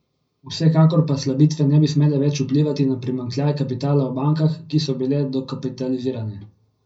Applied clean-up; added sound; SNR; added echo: none; none; none; reverberation time 0.4 s.